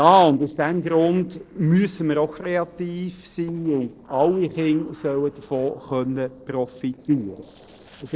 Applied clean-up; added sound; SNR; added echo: neural separator model SepFormer DNS4.